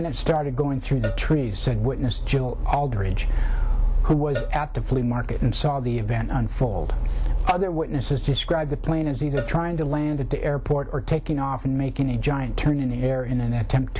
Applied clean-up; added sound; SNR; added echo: none; Cowbell; 19 dB; none.